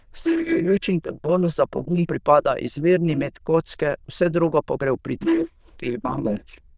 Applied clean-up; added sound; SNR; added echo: neural diffusion model UNIVERSE++.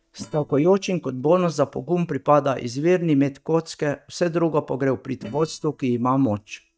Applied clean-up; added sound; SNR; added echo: neural mask model DeepFilterNet 3.